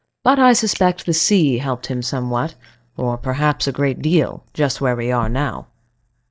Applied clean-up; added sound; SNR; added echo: neural mask model DeepFilterNet 3.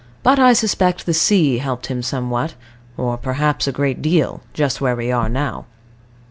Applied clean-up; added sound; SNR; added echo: none; none; none; none.